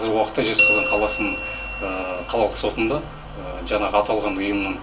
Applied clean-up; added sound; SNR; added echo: none; Bell; 0 dB; reverberation time 0.2 s.